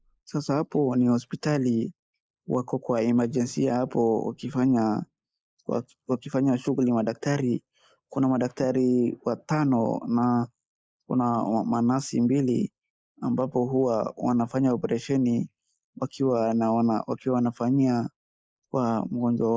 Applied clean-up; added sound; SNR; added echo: neural mask model Resemble Enhance denoiser.